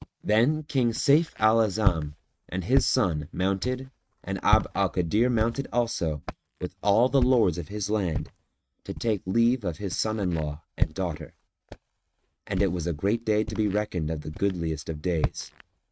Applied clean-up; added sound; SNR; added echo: neural mask model RNNoise.